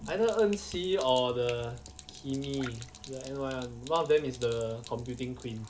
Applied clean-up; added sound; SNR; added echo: none; Sink (filling or washing) + Splash, splatter; 17 dB; none.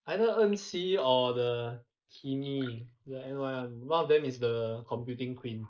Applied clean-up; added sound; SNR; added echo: neural mask model Resemble Enhance denoiser.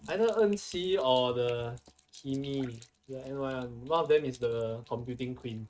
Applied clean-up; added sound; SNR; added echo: neural mask model RNNoise.